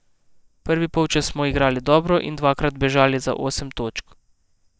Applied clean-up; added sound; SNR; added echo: neural mask model DeepFilterNet 3.